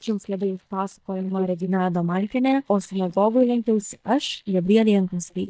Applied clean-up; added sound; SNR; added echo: neural mask model DeepFilterNet 3.